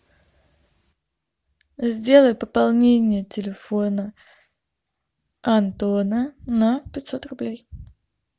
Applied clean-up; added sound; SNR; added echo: none; none; none; none.